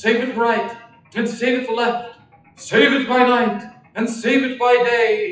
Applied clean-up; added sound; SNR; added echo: classical method WPE with log-MMSE.